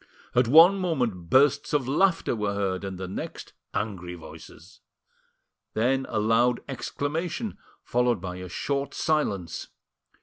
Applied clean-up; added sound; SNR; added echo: none; none; none; none.